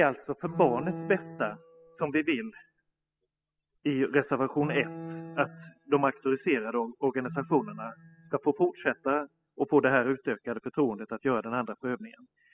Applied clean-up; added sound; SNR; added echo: classical method spectral subtraction.